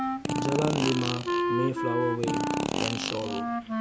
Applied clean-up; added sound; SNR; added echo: none; Wind instrument, woodwind instrument + Fart; -2 dB; none.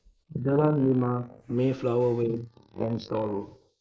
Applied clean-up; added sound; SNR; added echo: neural mask model Resemble Enhance denoiser.